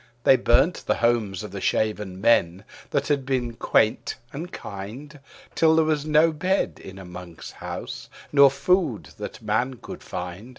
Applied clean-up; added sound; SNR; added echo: none; none; none; none.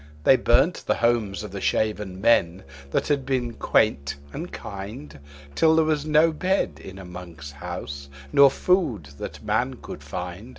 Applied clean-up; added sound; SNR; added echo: none; Musical instrument; 19 dB; none.